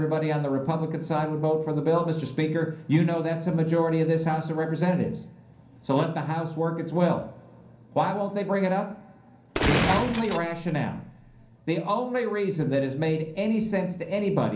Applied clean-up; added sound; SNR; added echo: none; Gunshot, gunfire; 0 dB; reverberation time 0.6 s.